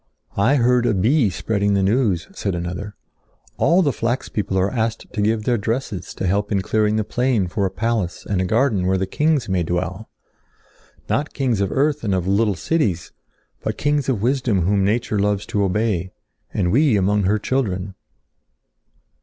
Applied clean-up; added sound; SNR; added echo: none; none; none; none.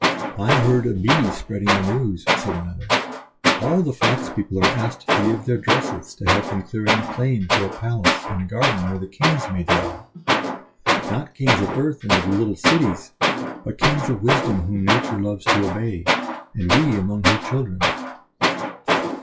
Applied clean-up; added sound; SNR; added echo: classical method WPE with log-MMSE.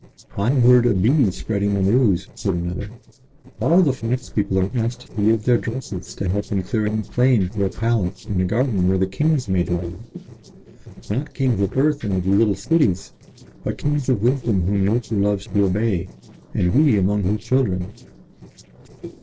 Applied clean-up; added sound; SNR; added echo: neural separator model SepFormer DNS4.